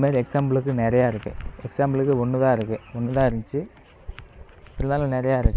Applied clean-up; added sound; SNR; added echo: none; none; none; none.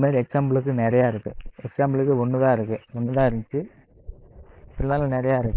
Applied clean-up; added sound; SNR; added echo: neural mask model Resemble Enhance denoiser.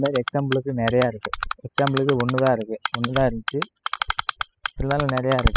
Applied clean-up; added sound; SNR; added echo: classical method spectral subtraction.